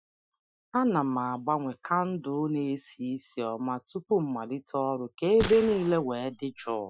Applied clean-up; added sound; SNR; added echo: classical method Wiener filter.